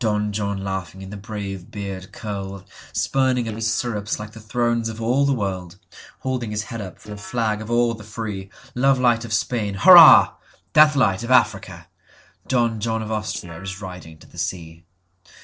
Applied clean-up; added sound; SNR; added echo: neural separator model SepFormer DNS4.